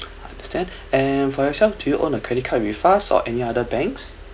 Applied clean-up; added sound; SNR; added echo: none; none; none; none.